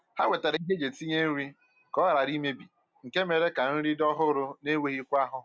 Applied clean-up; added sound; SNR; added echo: none; none; none; none.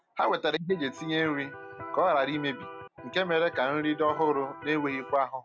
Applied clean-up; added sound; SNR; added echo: none; Electric guitar; 14 dB; none.